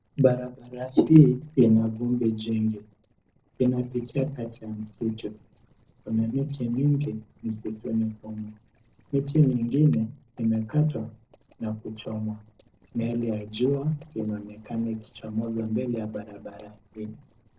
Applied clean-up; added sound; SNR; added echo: neural separator model SepFormer DNS4.